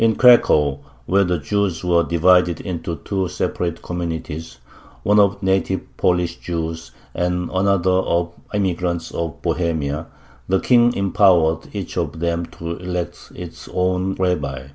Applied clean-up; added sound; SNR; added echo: none; none; none; none.